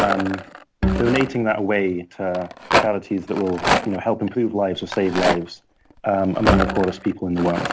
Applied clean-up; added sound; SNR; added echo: none; Bowed string instrument + Rattle; 2 dB; none.